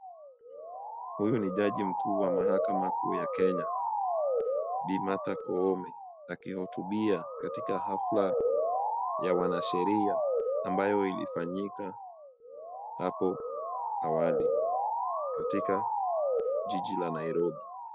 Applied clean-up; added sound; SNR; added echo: classical method log-MMSE.